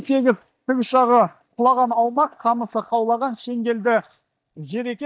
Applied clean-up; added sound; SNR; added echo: neural mask model DeepFilterNet 3.